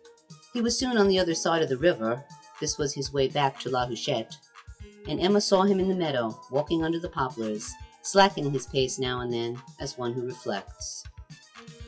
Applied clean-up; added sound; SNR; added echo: classical method WPE with log-MMSE.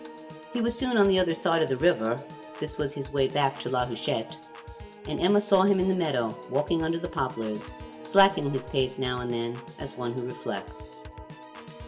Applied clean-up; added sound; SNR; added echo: none; Piano / Organ; 15 dB; reverberation time 0.7 s.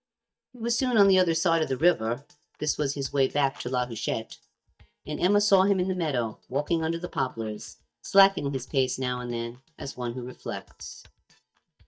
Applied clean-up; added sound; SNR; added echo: neural mask model DeepFilterNet 3.